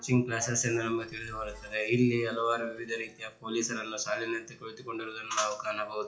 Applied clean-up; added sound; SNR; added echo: classical method WPE with log-MMSE.